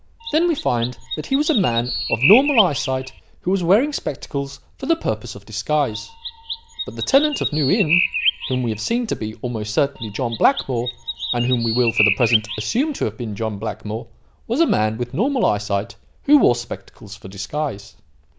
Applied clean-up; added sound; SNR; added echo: none; Chirp, tweet; 4 dB; none.